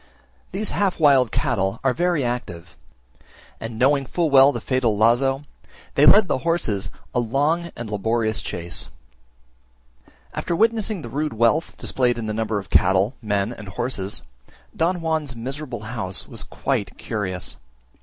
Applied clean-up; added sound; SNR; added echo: none; none; none; none.